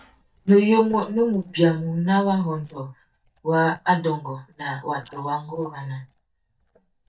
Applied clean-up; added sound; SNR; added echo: neural mask model DeepFilterNet 3.